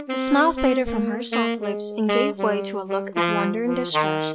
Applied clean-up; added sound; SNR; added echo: none; Wind instrument, woodwind instrument; 1 dB; none.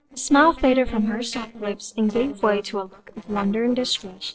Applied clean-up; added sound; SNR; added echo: neural separator model SepFormer DNS4.